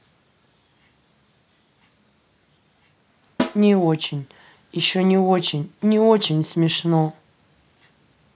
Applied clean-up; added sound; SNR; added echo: none; Snare drum; 8 dB; none.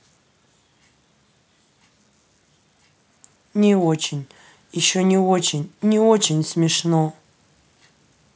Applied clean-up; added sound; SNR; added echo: none; none; none; none.